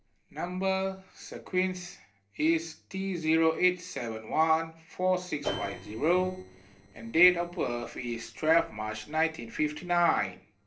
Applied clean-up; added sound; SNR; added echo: neural separator model SepFormer DNS4.